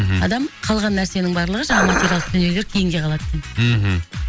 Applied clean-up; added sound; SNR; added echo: none; Dishes, pots, and pans; 4 dB; none.